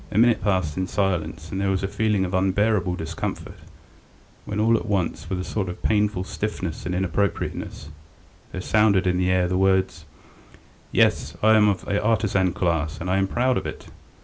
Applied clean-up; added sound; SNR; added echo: none; none; none; none.